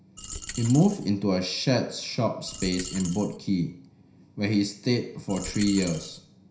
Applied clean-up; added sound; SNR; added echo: none; Coin (dropping); 12 dB; reverberation time 0.5 s.